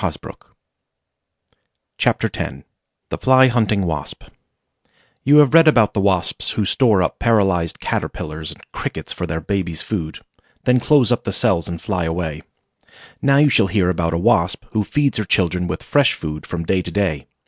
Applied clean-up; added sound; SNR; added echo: none; none; none; none.